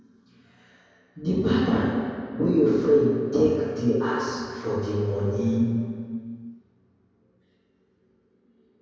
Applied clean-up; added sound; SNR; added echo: none; none; none; reverberation time 2.2 s.